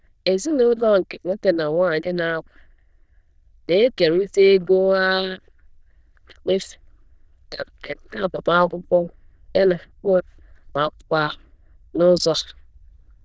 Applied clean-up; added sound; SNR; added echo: neural diffusion model UNIVERSE++.